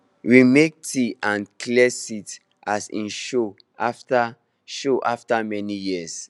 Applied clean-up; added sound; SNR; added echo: none; none; none; none.